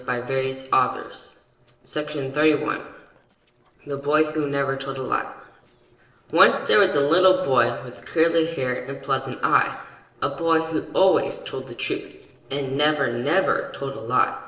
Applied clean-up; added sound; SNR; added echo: neural separator model SepFormer DNS4.